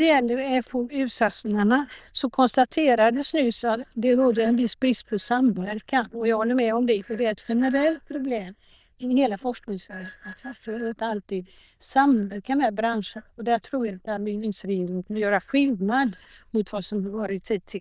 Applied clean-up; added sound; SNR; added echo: neural diffusion model UNIVERSE++.